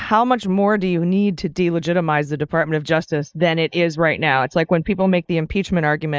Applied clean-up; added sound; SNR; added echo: neural mask model Resemble Enhance denoiser.